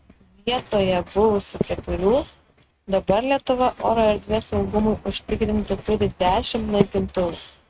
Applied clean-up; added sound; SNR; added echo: neural mask model RNNoise.